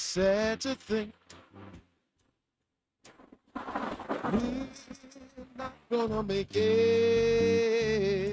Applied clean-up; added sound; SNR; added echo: neural mask model RNNoise.